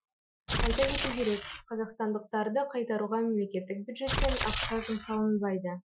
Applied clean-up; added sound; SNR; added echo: classical method Wiener filter.